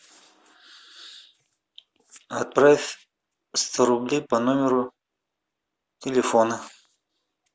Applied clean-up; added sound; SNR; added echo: none; none; none; none.